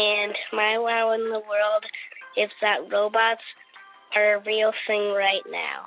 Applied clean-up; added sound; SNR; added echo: none; none; none; none.